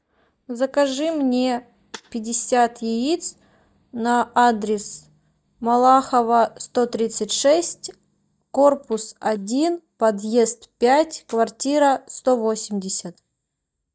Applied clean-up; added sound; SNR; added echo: neural mask model DeepFilterNet 3.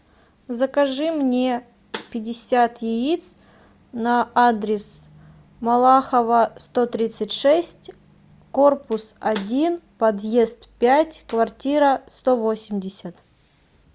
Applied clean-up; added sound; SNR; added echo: none; Snare drum; 15 dB; none.